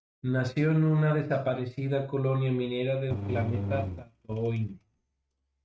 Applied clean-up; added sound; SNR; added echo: neural mask model RNNoise.